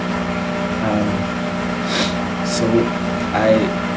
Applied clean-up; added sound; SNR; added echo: none; Engine; -2 dB; none.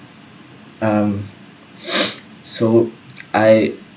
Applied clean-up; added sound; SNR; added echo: none; none; none; none.